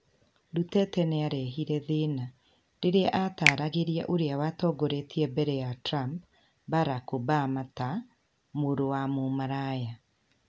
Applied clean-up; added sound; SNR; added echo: none; Finger snapping; 4 dB; none.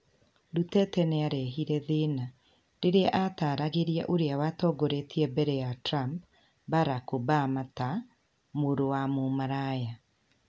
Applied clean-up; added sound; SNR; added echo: none; none; none; none.